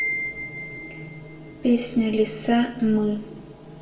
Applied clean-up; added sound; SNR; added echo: none; Wind chime; 14 dB; reverberation time 0.6 s.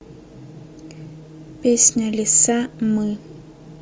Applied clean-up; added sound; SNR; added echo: none; none; none; none.